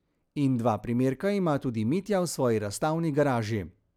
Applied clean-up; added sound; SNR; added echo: none; none; none; none.